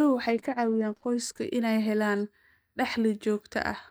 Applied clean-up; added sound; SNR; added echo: neural mask model DeepFilterNet 3.